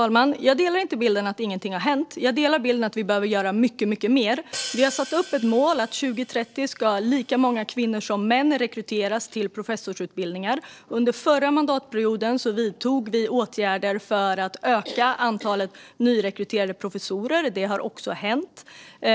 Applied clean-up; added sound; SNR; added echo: neural separator model SepFormer DNS4.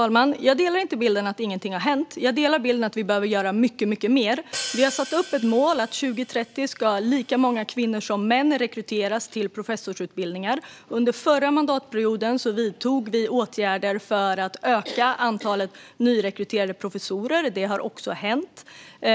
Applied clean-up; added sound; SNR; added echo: none; Hi-hat; 14 dB; none.